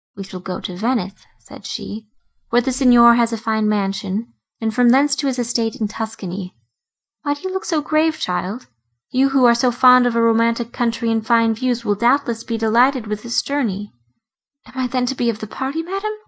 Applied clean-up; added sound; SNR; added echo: neural mask model DeepFilterNet 3.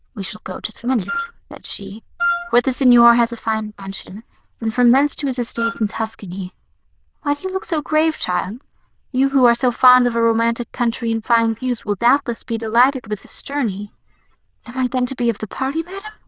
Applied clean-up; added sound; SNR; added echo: neural diffusion model UNIVERSE++.